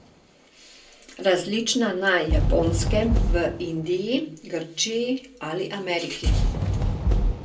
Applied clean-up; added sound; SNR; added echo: none; Fireworks; 0 dB; reverberation time 0.2 s.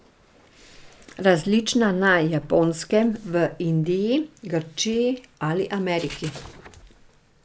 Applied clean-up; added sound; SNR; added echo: none; none; none; none.